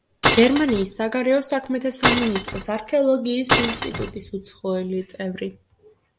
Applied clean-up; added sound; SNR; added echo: none; Glass; 1 dB; none.